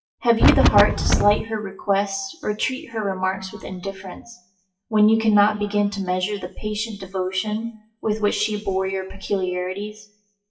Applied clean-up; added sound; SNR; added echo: classical method WPE with log-MMSE.